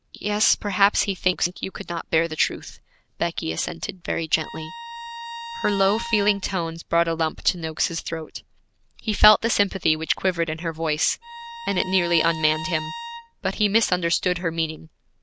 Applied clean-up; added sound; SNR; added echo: none; Bowed string instrument; 11 dB; none.